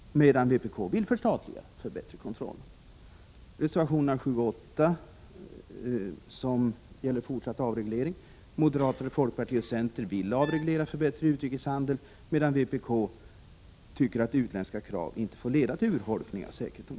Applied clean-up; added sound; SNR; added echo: none; Brass instrument; 20 dB; none.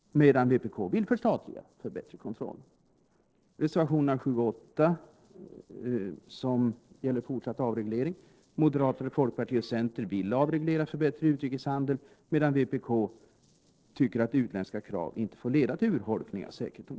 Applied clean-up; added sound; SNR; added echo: neural separator model SepFormer DNS4.